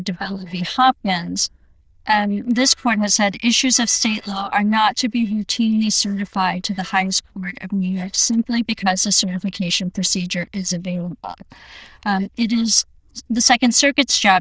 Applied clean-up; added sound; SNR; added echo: neural diffusion model UNIVERSE++.